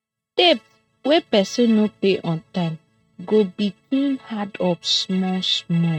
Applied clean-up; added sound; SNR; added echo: neural mask model RNNoise.